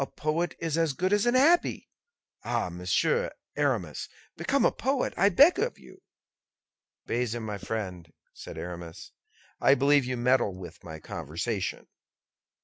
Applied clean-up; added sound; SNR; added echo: none; none; none; none.